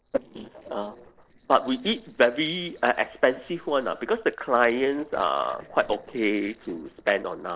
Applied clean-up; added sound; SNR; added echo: neural separator model SepFormer DNS4.